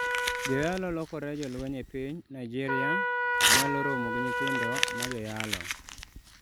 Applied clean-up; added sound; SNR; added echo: none; Crumpling, crinkling / Tearing + Trumpet; -4 dB; none.